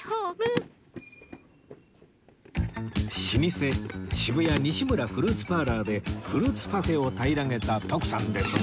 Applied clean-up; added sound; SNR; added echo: none; Run; 14 dB; none.